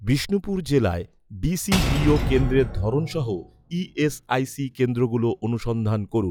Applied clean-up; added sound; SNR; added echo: classical method log-MMSE.